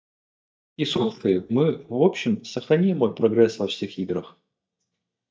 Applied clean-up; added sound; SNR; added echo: neural mask model DeepFilterNet 3.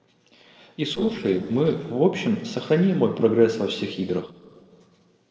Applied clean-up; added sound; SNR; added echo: neural separator model SepFormer DNS4.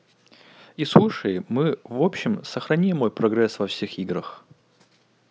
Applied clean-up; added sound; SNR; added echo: none; none; none; none.